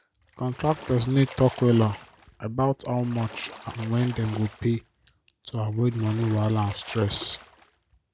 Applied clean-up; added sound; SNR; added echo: none; Splash, splatter; 18 dB; none.